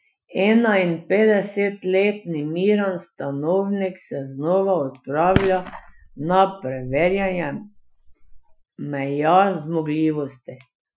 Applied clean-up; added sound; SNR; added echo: classical method Wiener filter.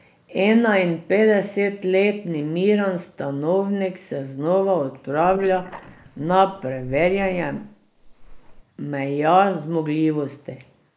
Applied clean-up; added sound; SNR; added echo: neural mask model Resemble Enhance denoiser.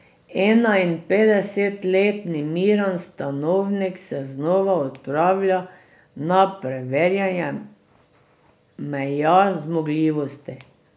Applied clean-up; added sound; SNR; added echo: none; none; none; none.